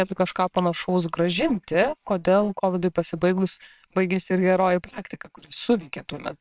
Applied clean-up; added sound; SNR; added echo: neural separator model SepFormer WHAMR!.